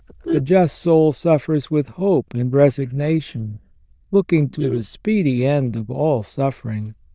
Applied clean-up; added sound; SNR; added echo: neural diffusion model UNIVERSE++.